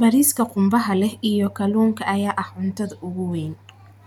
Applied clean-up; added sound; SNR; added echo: none; none; none; none.